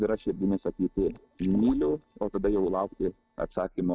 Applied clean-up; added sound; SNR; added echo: neural separator model SepFormer DNS4.